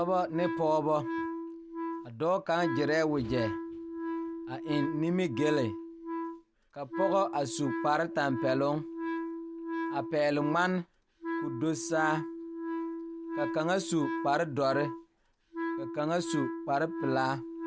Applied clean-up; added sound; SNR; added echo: none; Wind instrument, woodwind instrument; 5 dB; none.